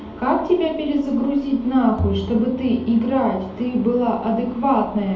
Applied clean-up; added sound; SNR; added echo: none; Bowed string instrument; 12 dB; reverberation time 2.2 s.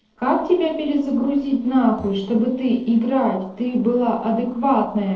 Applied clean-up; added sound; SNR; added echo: neural separator model SepFormer DNS4.